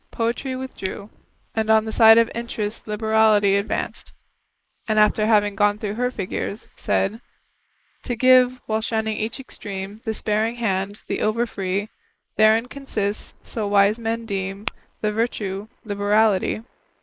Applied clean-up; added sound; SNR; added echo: neural mask model Resemble Enhance denoiser.